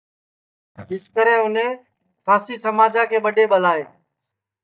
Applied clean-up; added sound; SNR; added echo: neural mask model DeepFilterNet 3.